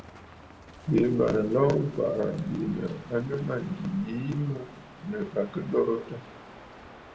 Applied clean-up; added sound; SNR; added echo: none; Crow; 19 dB; reverberation time 1.2 s.